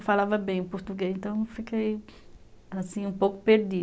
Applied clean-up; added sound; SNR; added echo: none; none; none; none.